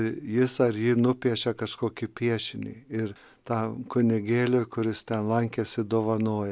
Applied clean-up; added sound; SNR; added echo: none; none; none; none.